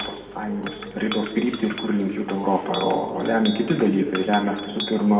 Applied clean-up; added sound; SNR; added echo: none; Chink, clink; 13 dB; reverberation time 1.7 s.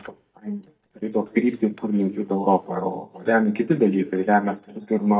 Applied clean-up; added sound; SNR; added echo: neural mask model DeepFilterNet 3.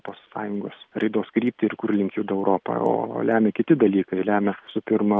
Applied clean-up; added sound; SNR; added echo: none; none; none; none.